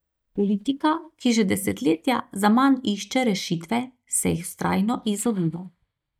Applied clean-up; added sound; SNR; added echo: neural mask model DeepFilterNet 3.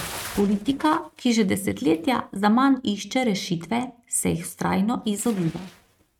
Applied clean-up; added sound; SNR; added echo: neural mask model RNNoise.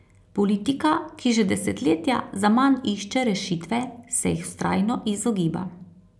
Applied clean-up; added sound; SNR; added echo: none; none; none; none.